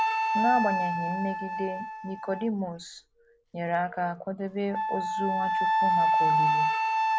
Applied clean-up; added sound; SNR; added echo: none; Wind instrument, woodwind instrument; -4 dB; none.